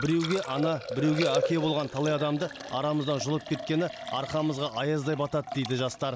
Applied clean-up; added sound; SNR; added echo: none; Liquid; 8 dB; none.